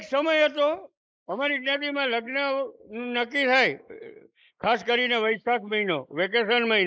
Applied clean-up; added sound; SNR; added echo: neural mask model Resemble Enhance denoiser.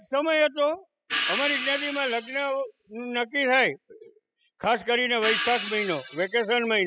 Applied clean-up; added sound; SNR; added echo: classical method spectral subtraction.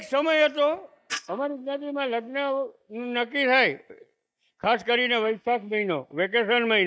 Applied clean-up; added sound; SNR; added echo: neural mask model DeepFilterNet 3.